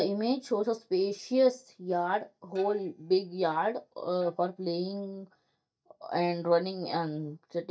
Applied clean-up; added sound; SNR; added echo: neural mask model DeepFilterNet 3.